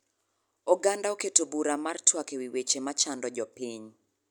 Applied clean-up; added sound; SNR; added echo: none; none; none; none.